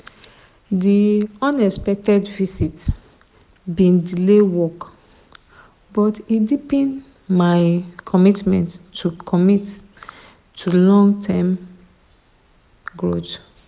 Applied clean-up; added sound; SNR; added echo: none; none; none; none.